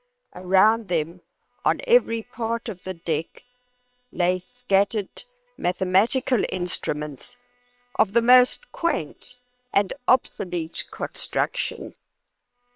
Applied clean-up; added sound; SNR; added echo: neural separator model SepFormer WHAM!.